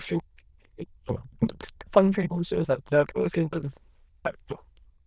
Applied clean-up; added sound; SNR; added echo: neural diffusion model UNIVERSE++.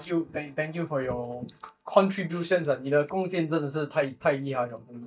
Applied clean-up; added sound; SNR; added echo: neural mask model DeepFilterNet 3.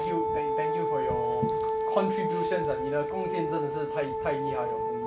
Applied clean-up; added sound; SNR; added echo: none; Wind instrument, woodwind instrument; -4 dB; none.